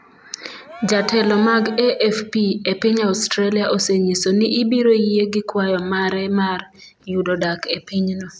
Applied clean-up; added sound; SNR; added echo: none; Cheering; 16 dB; none.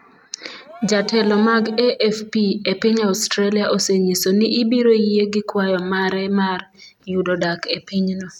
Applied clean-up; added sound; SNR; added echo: neural mask model RNNoise.